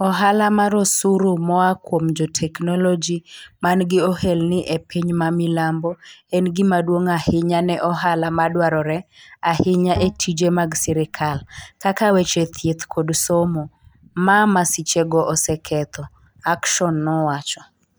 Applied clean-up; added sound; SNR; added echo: neural mask model DeepFilterNet 3.